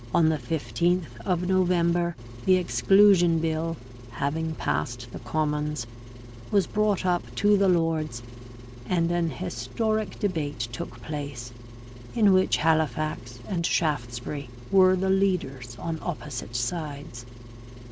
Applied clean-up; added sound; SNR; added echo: none; Engine; 14 dB; none.